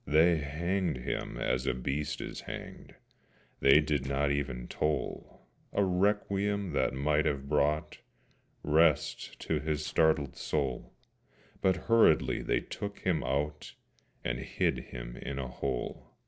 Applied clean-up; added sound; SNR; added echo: neural separator model SepFormer DNS4.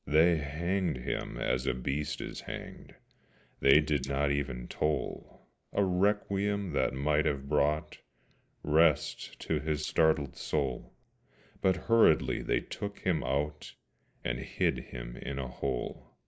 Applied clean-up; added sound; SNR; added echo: neural mask model Resemble Enhance denoiser.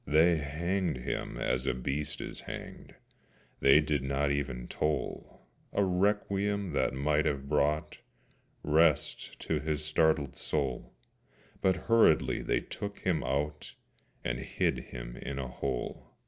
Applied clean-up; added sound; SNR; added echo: none; none; none; none.